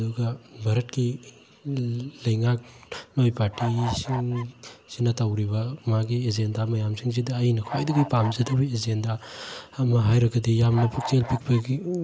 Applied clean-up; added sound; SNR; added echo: none; Bird / Fowl; 10 dB; none.